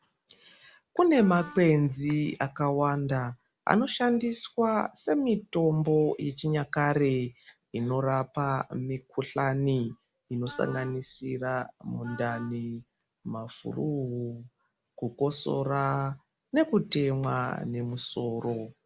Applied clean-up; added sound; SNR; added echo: none; Wind instrument, woodwind instrument; 18 dB; none.